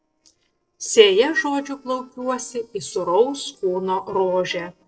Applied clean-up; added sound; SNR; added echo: neural separator model SepFormer DNS4.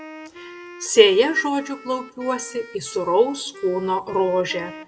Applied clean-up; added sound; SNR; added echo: none; Wind instrument, woodwind instrument; 18 dB; reverberation time 0.6 s.